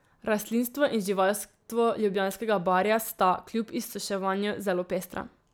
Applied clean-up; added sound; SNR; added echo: none; none; none; none.